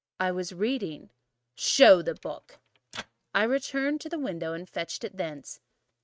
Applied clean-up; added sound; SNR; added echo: neural mask model RNNoise.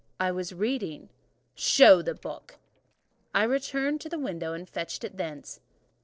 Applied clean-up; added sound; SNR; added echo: neural separator model SepFormer DNS4.